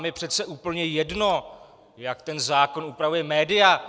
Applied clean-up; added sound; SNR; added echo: none; none; none; none.